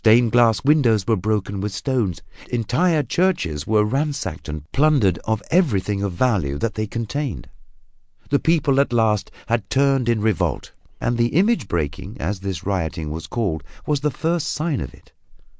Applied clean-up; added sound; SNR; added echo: none; none; none; none.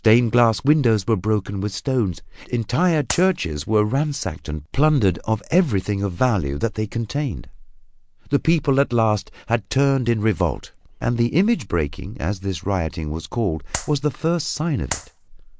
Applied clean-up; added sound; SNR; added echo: none; Clapping; 9 dB; none.